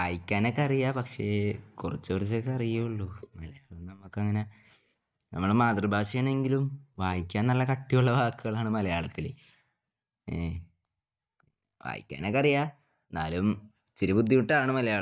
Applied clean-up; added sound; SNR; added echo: neural mask model DeepFilterNet 3.